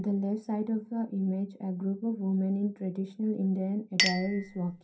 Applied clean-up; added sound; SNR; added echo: none; Chink, clink; 8 dB; reverberation time 0.3 s.